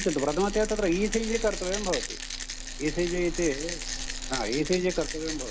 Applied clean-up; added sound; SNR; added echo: none; Rattle; 5 dB; none.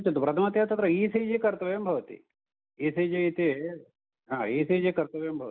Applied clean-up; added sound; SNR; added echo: none; none; none; none.